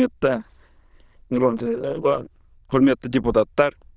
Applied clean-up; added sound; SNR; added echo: neural diffusion model UNIVERSE++.